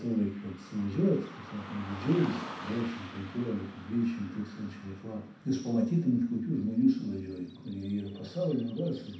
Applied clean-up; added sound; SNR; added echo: none; Car passing by / Traffic noise, roadway noise; 16 dB; reverberation time 0.6 s.